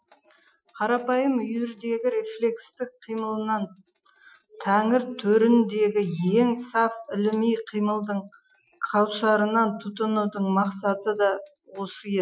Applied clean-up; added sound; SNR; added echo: classical method Wiener filter.